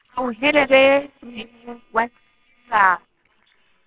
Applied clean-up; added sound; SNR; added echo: neural separator model SepFormer WHAMR!.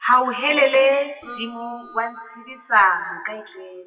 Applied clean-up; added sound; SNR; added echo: classical method WPE with log-MMSE.